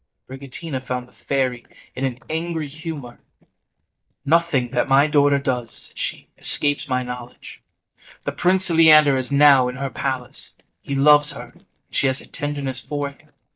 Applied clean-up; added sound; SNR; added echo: neural mask model DeepFilterNet 3.